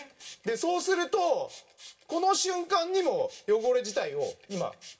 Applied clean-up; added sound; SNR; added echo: none; none; none; reverberation time 0.2 s.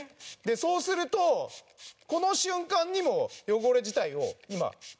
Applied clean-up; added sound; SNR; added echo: none; none; none; none.